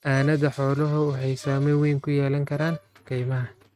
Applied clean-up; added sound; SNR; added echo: neural mask model RNNoise.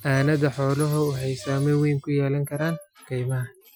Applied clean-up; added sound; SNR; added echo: classical method Wiener filter.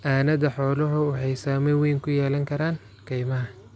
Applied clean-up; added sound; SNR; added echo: none; none; none; none.